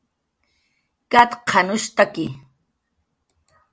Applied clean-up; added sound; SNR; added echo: none; none; none; none.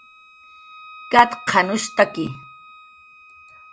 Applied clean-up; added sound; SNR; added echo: none; Wind instrument, woodwind instrument; 19 dB; none.